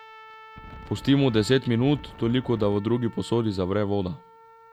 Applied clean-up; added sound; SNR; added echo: none; Wind + Trumpet; 20 dB; none.